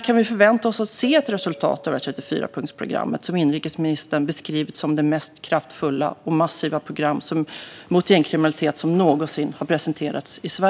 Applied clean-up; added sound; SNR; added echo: none; Doorbell; 19 dB; none.